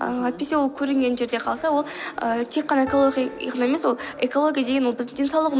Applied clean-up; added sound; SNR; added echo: none; Piano; 15 dB; none.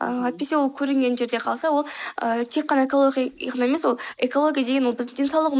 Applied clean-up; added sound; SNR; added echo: neural mask model Resemble Enhance denoiser.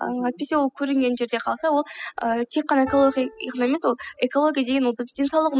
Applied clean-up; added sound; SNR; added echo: classical method spectral subtraction.